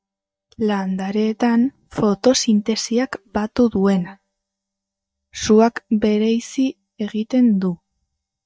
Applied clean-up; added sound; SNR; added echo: neural mask model DeepFilterNet 3.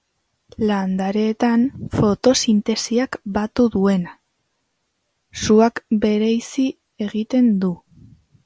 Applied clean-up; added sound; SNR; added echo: none; none; none; none.